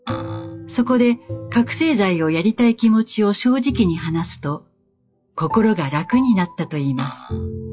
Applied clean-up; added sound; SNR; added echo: classical method WPE with log-MMSE.